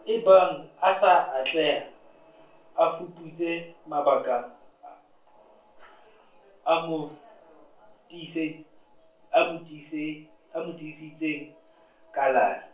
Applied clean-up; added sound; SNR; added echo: none; none; none; reverberation time 0.3 s.